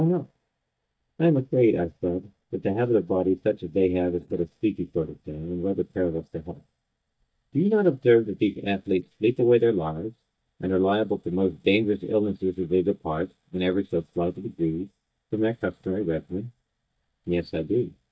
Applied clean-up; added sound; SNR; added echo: neural mask model DeepFilterNet 3.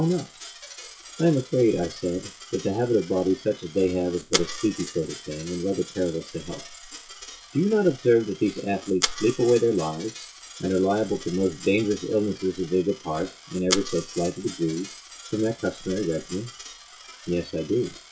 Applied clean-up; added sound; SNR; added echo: classical method WPE with log-MMSE.